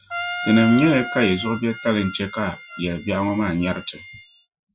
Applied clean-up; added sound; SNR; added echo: classical method Wiener filter.